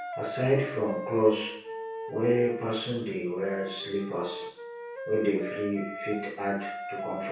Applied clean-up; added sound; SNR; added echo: none; Wind instrument, woodwind instrument; 9 dB; reverberation time 0.6 s.